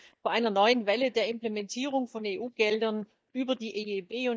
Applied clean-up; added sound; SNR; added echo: neural mask model DeepFilterNet 3.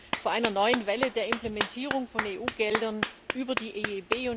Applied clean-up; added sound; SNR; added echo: none; Clapping; 4 dB; none.